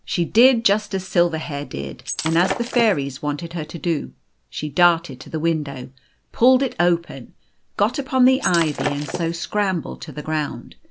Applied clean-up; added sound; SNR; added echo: none; Shatter; 8 dB; none.